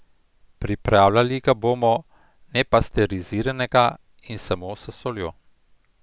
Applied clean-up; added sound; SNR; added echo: none; none; none; none.